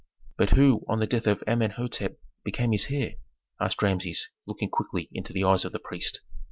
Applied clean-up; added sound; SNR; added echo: none; none; none; none.